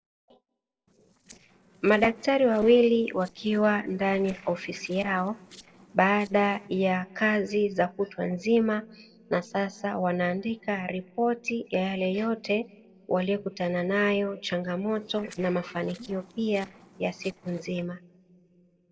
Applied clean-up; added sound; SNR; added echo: neural separator model SepFormer DNS4.